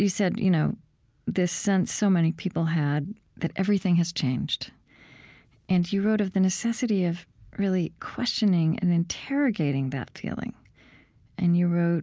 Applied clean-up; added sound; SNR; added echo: none; none; none; none.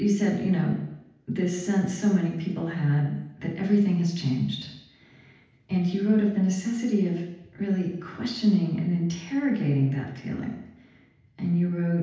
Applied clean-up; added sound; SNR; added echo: none; none; none; reverberation time 0.8 s.